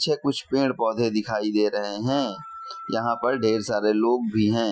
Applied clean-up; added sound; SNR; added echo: classical method Wiener filter.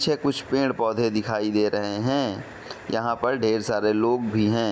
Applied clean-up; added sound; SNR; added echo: none; none; none; none.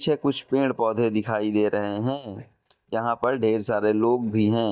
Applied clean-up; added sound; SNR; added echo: neural mask model DeepFilterNet 3.